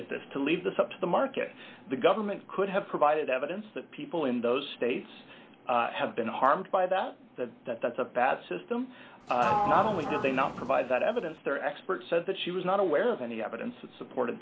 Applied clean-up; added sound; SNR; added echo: none; Sliding door; 3 dB; none.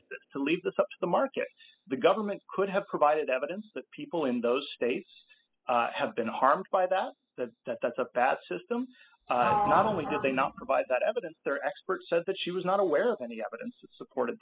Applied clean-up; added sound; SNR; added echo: classical method spectral subtraction.